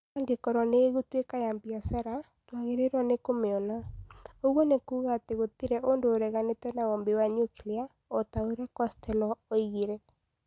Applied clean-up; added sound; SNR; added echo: none; none; none; none.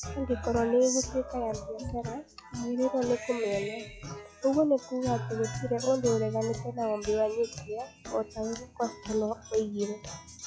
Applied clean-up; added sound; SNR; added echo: classical method log-MMSE.